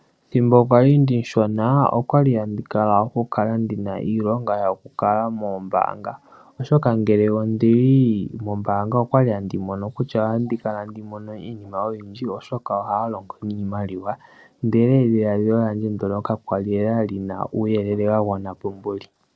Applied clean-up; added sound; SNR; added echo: none; none; none; none.